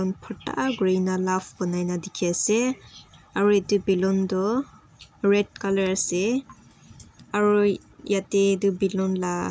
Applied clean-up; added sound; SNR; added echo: none; none; none; none.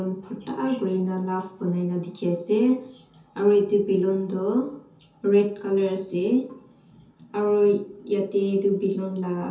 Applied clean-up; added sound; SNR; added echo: none; none; none; reverberation time 0.5 s.